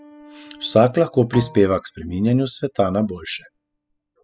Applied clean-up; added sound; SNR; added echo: classical method spectral subtraction.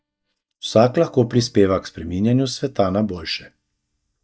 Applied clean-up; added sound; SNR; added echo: neural mask model DeepFilterNet 3.